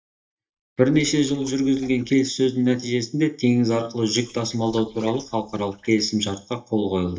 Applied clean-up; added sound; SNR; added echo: neural mask model DeepFilterNet 3.